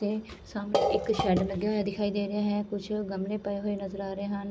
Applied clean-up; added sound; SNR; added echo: none; none; none; none.